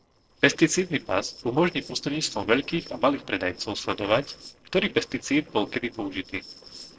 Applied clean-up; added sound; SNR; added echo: neural separator model SepFormer DNS4.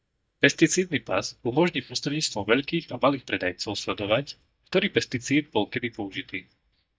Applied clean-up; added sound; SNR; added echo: neural mask model DeepFilterNet 3.